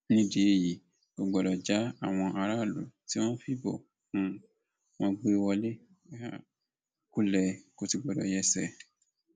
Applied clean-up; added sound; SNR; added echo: none; none; none; none.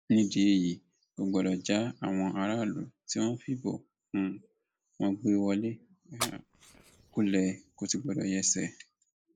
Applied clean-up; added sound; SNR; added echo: neural mask model Resemble Enhance denoiser.